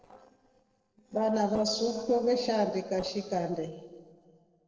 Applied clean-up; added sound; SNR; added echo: neural separator model SepFormer DNS4.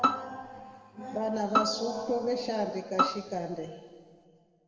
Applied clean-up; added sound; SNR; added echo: none; Bowed string instrument; 0 dB; reverberation time 2.1 s.